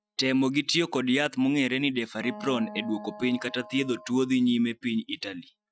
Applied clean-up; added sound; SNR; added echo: classical method Wiener filter.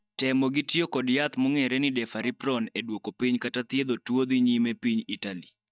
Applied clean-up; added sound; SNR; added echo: neural mask model DeepFilterNet 3.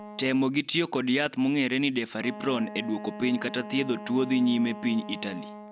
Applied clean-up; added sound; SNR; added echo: none; Wind instrument, woodwind instrument; 14 dB; none.